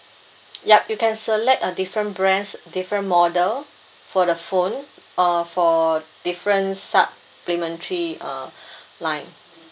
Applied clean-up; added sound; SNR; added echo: none; none; none; none.